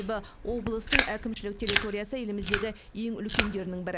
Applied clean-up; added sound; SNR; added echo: none; Chewing, mastication; -3 dB; none.